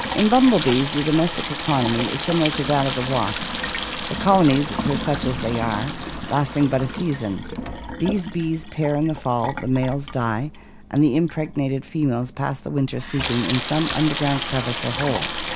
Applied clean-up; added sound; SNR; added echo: none; Sink (filling or washing) / Water tap, faucet; 7 dB; none.